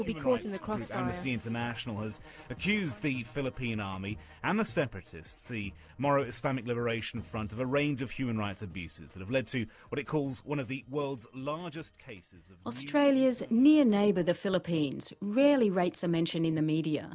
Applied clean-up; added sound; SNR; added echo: none; none; none; none.